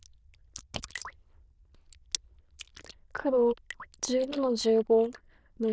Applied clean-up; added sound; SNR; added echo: neural diffusion model UNIVERSE++.